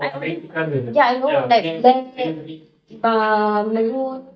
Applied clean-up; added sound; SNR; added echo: neural mask model DeepFilterNet 3.